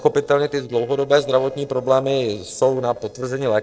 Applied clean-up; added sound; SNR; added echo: neural separator model SepFormer DNS4.